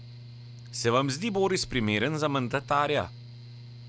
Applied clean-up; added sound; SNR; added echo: none; Mechanical fan; 15 dB; none.